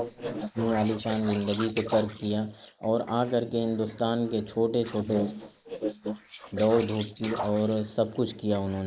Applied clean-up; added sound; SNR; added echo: neural mask model Resemble Enhance denoiser.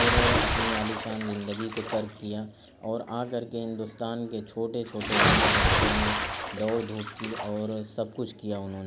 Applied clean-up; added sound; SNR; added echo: none; Bathtub (filling or washing) / Splash, splatter; -3 dB; none.